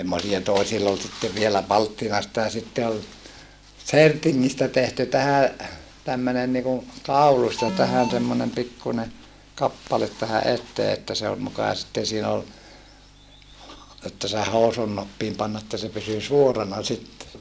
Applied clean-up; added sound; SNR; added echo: none; Alarm; 5 dB; none.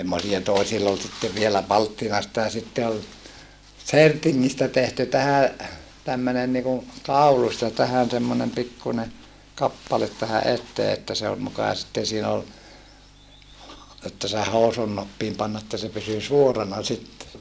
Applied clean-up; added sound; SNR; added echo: none; none; none; none.